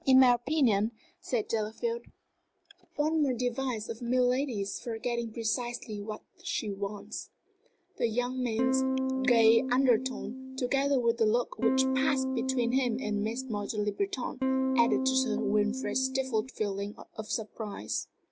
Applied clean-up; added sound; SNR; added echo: none; Electric guitar / Strum; 1 dB; none.